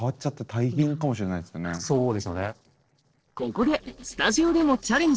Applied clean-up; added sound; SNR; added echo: neural separator model SepFormer DNS4.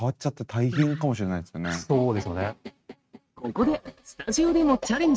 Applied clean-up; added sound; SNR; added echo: neural mask model RNNoise.